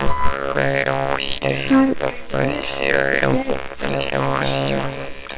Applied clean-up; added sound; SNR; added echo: neural separator model SepFormer WHAMR!.